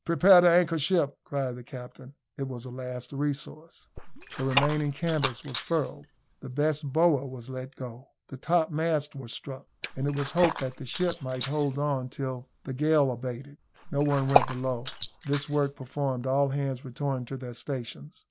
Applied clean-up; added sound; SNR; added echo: neural mask model Resemble Enhance denoiser.